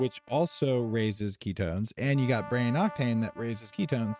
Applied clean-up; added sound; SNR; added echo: neural mask model RNNoise.